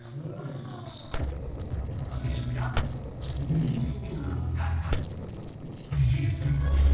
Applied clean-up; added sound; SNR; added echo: neural separator model SepFormer DNS4.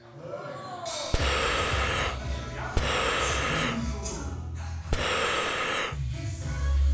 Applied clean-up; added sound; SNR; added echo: none; Breathing; -3 dB; reverberation time 1.2 s.